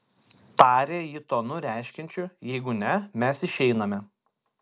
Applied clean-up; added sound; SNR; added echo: none; none; none; none.